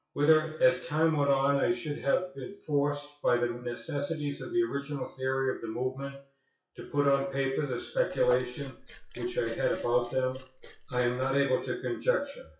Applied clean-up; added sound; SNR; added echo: classical method WPE with log-MMSE.